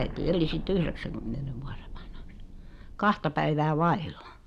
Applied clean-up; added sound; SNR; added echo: none; Explosion; 10 dB; none.